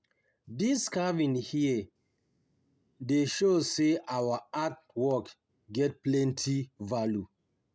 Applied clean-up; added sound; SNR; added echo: none; none; none; none.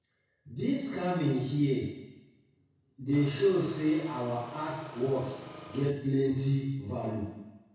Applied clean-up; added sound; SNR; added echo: none; Engine; 15 dB; reverberation time 1.0 s.